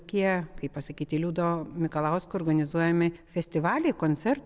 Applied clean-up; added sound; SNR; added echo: none; none; none; none.